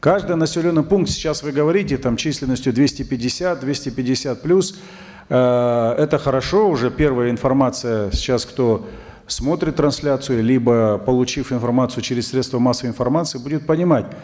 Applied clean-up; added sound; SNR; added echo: none; none; none; none.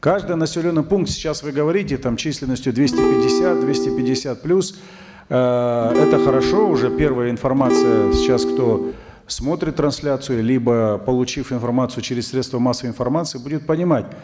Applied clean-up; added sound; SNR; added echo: none; Acoustic guitar / Strum; -2 dB; none.